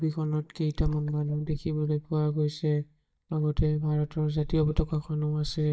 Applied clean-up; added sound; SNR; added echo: neural mask model DeepFilterNet 3.